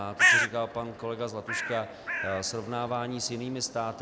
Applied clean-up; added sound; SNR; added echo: none; Bird; -2 dB; none.